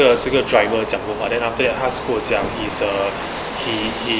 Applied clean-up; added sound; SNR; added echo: none; none; none; none.